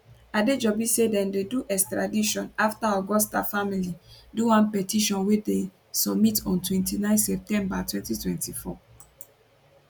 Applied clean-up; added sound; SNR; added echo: none; none; none; none.